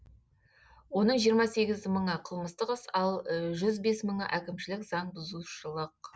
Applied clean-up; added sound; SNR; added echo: none; none; none; none.